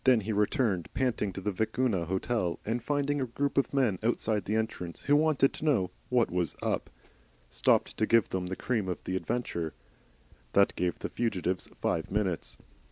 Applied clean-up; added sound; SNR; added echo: none; none; none; none.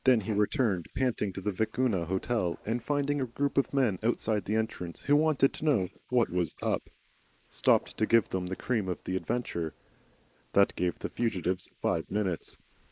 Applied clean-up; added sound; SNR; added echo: neural mask model Resemble Enhance denoiser.